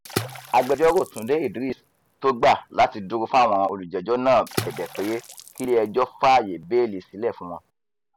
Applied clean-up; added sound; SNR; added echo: none; Water / Splash, splatter; 15 dB; none.